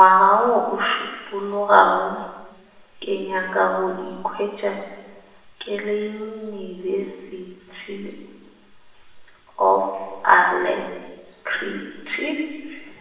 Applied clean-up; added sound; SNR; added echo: none; none; none; reverberation time 1.2 s.